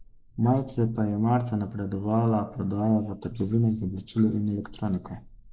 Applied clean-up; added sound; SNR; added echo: neural mask model Resemble Enhance denoiser.